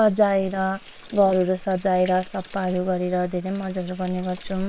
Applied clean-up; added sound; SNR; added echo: neural separator model SepFormer WHAM!.